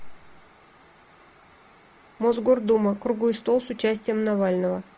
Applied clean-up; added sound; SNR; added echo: none; none; none; none.